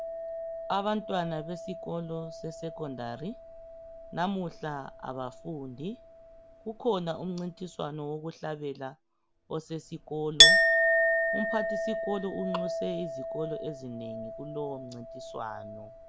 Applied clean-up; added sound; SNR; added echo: none; Chink, clink; -4 dB; none.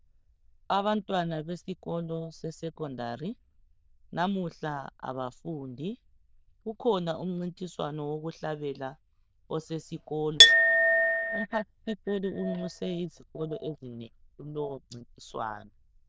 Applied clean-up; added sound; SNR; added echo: neural diffusion model UNIVERSE++.